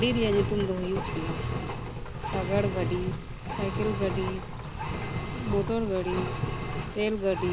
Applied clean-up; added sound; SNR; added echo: none; Engine; 1 dB; none.